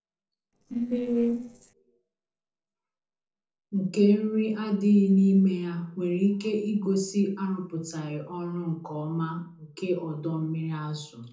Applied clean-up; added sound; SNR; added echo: neural separator model SepFormer DNS4.